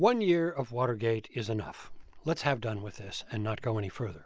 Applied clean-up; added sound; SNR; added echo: none; none; none; none.